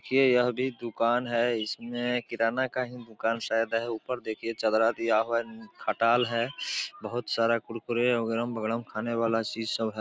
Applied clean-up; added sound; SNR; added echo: none; none; none; none.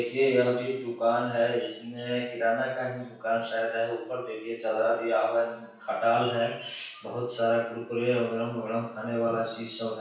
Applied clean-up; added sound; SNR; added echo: none; none; none; reverberation time 0.7 s.